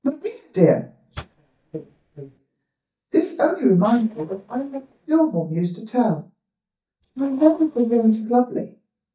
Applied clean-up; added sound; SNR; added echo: neural mask model DeepFilterNet 3.